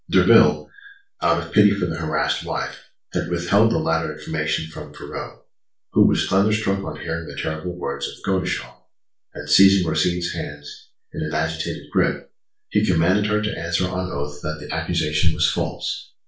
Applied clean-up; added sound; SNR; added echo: none; none; none; reverberation time 0.3 s.